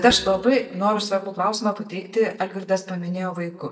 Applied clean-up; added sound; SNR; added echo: neural mask model DeepFilterNet 3.